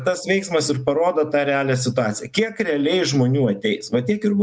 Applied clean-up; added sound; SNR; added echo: none; none; none; none.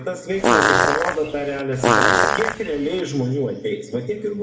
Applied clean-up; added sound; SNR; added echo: none; Fart; -5 dB; reverberation time 1.6 s.